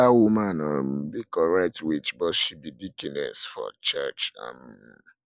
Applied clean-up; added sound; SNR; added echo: none; none; none; none.